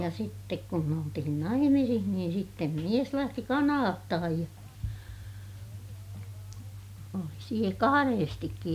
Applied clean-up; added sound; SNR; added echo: none; none; none; none.